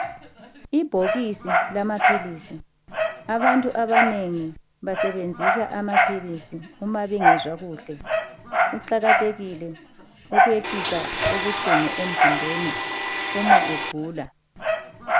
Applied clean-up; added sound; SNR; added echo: none; Dog + Domestic sounds, home sounds; -4 dB; none.